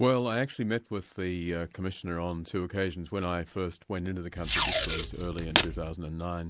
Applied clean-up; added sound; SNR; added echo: none; Packing tape, duct tape; -1 dB; none.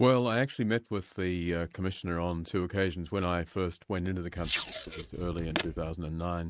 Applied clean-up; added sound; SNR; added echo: neural mask model RNNoise.